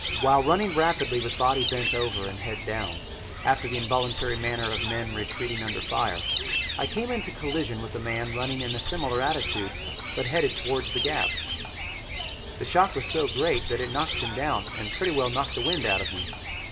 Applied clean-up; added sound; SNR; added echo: none; Bird; 1 dB; reverberation time 0.3 s.